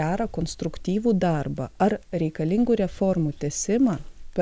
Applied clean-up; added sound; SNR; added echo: none; none; none; none.